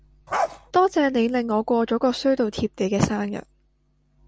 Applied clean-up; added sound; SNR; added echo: none; Bark; 6 dB; none.